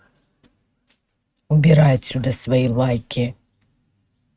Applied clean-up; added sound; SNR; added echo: neural mask model RNNoise.